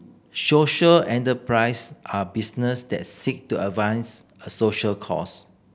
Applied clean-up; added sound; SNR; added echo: none; none; none; none.